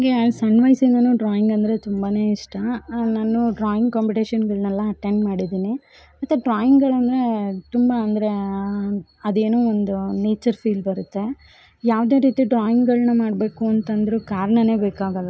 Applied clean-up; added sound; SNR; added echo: none; none; none; none.